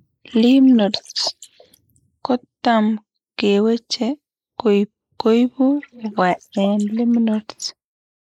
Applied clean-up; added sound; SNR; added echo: neural mask model Resemble Enhance denoiser.